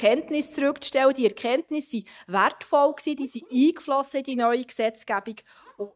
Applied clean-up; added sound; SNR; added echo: neural mask model DeepFilterNet 3.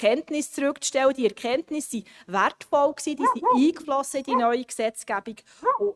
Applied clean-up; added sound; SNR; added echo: neural mask model RNNoise.